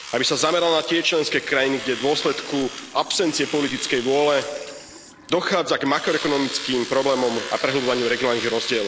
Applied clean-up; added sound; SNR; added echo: none; Domestic sounds, home sounds; 12 dB; none.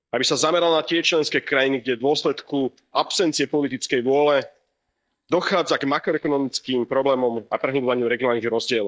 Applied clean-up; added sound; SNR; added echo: neural mask model DeepFilterNet 3.